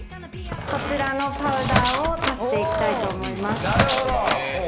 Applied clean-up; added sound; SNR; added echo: none; Squeak; 2 dB; none.